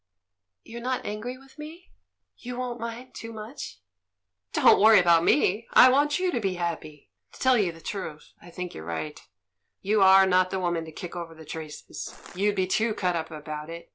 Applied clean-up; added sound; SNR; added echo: none; Crushing; 18 dB; none.